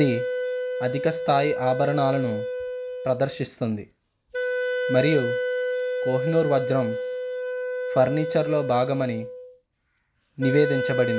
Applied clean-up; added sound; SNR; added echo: none; Wind instrument, woodwind instrument; 3 dB; none.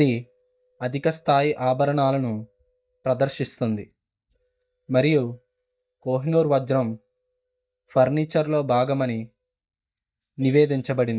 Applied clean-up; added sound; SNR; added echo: neural mask model DeepFilterNet 3.